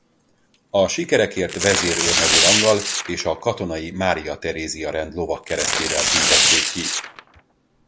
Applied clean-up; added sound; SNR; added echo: none; Tearing; -1 dB; none.